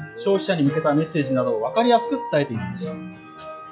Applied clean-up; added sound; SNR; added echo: classical method log-MMSE.